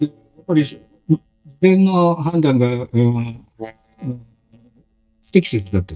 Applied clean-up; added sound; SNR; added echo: neural mask model DeepFilterNet 3.